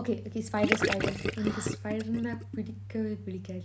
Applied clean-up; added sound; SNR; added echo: none; Gurgling / Liquid; -1 dB; none.